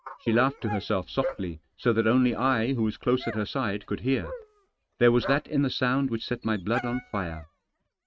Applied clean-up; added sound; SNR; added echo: neural mask model RNNoise.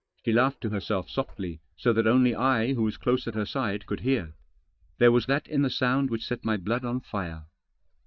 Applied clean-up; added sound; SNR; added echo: neural mask model DeepFilterNet 3.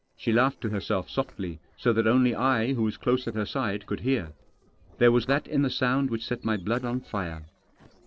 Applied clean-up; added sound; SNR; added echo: neural separator model SepFormer DNS4.